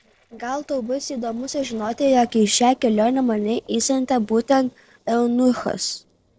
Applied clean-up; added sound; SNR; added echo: neural separator model SepFormer DNS4.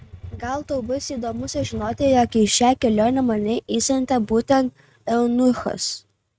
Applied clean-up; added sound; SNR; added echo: neural mask model RNNoise.